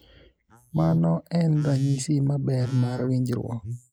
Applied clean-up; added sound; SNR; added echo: neural mask model Resemble Enhance denoiser.